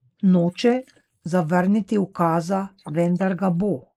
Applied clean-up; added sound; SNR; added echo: neural mask model Resemble Enhance denoiser.